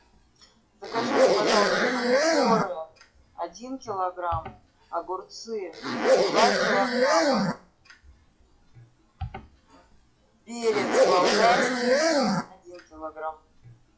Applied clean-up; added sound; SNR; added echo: classical method WPE with log-MMSE.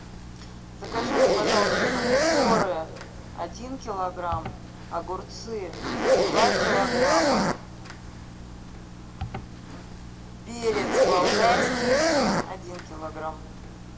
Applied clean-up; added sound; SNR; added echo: none; Zipper (clothing); -5 dB; reverberation time 0.9 s.